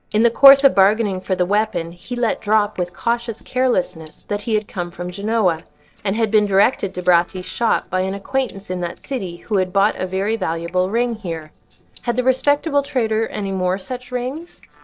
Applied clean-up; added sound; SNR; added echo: neural separator model SepFormer DNS4.